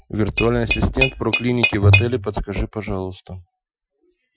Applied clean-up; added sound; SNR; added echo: classical method Wiener filter.